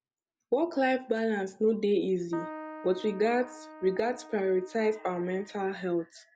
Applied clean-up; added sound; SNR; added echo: none; Keyboard (musical); 16 dB; none.